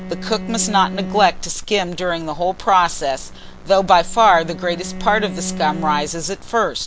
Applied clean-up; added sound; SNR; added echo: none; Bowed string instrument; 13 dB; none.